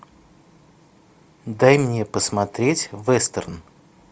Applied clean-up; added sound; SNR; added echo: none; none; none; none.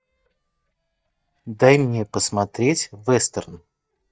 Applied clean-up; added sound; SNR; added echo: neural mask model DeepFilterNet 3.